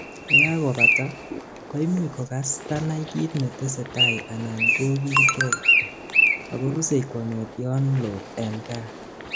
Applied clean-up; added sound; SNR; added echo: none; Bird; -1 dB; none.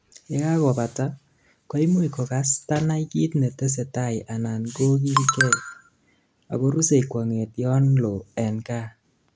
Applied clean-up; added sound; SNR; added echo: none; none; none; none.